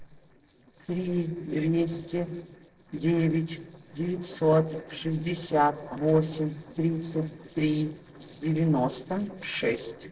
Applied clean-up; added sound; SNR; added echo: neural separator model SepFormer DNS4.